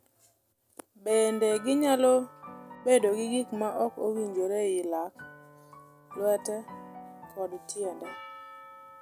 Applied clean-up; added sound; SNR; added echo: none; Piano + Percussion; 18 dB; none.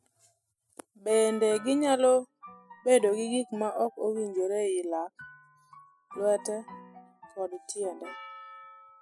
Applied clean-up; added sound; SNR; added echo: classical method spectral subtraction.